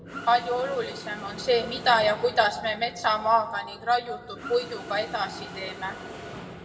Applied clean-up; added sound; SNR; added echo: none; Mechanisms; 15 dB; reverberation time 0.8 s.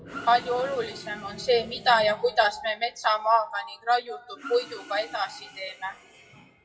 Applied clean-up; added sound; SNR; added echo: classical method WPE with log-MMSE.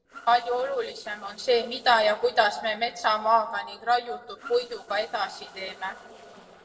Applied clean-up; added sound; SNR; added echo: neural separator model SepFormer DNS4.